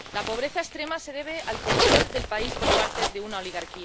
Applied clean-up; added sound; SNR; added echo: none; Zipper (clothing); -4 dB; none.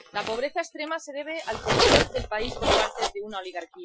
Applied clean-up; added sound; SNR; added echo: classical method Wiener filter.